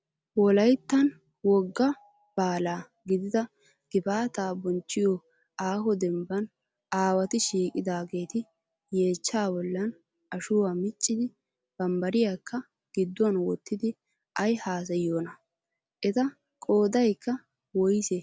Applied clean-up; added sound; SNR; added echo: none; none; none; none.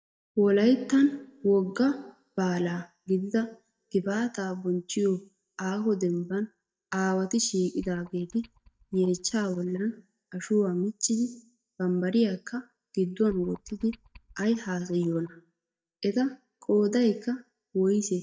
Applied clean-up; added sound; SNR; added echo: neural mask model DeepFilterNet 3.